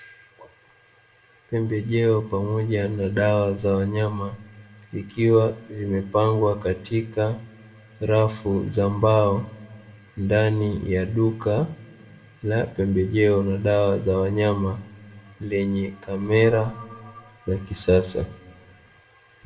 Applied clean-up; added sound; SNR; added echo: none; none; none; reverberation time 0.4 s.